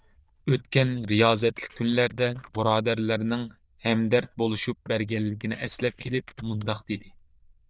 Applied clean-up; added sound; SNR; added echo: neural diffusion model UNIVERSE++.